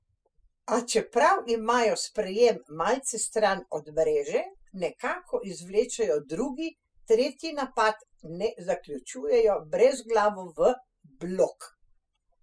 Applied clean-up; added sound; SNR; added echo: classical method spectral subtraction.